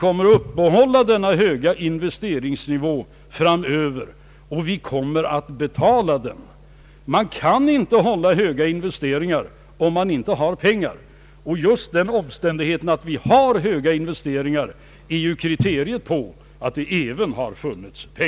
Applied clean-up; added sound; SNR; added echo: none; none; none; none.